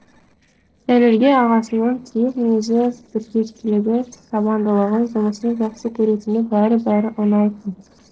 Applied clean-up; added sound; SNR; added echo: neural separator model SepFormer DNS4.